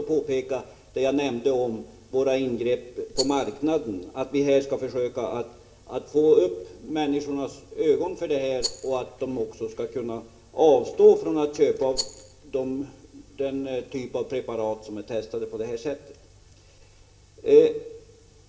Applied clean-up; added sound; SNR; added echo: none; Rattle; 10 dB; reverberation time 0.7 s.